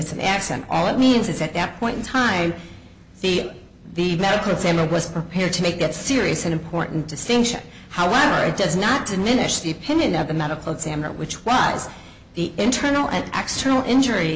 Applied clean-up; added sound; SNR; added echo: none; none; none; none.